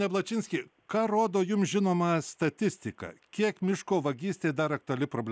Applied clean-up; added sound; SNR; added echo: none; none; none; none.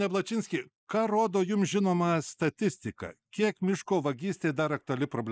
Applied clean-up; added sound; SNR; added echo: neural mask model Resemble Enhance denoiser.